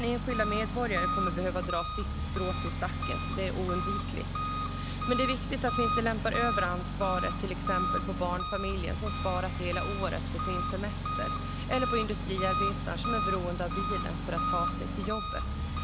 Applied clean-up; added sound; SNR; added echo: none; Engine; -2 dB; none.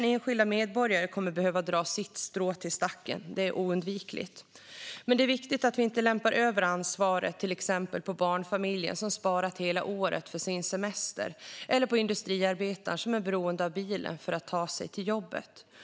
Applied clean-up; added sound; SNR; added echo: none; none; none; none.